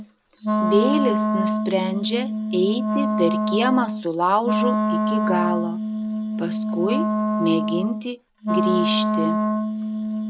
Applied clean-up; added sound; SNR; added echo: none; Wind instrument, woodwind instrument; -2 dB; none.